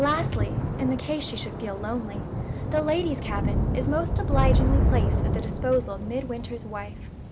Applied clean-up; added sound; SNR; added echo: none; Thunder / Rain; -3 dB; none.